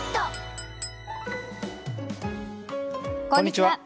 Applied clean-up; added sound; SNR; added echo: none; Chink, clink; 16 dB; none.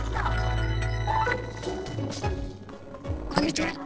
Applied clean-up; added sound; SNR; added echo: neural separator model SepFormer DNS4.